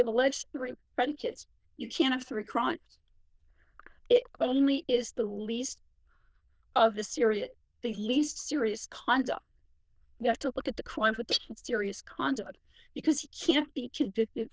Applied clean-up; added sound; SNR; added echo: neural diffusion model UNIVERSE++.